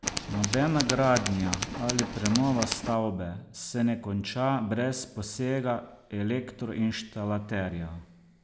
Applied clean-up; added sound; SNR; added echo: none; Tools; 3 dB; none.